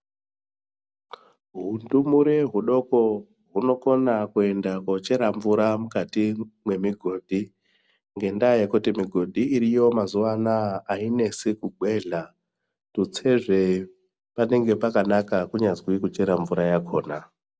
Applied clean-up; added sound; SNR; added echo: none; none; none; none.